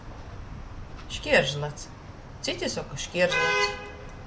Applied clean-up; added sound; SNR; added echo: none; Traffic noise, roadway noise / Vehicle horn, car horn, honking; 3 dB; none.